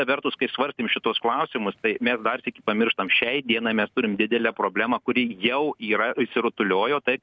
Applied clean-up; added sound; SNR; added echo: none; none; none; none.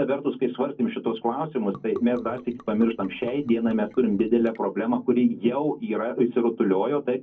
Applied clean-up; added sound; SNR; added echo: neural separator model SepFormer DNS4.